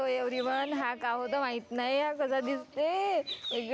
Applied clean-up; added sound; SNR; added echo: none; none; none; none.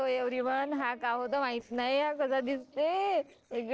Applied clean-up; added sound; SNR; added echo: neural separator model SepFormer DNS4.